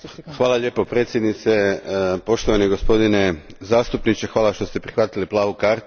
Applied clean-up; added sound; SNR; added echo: none; none; none; none.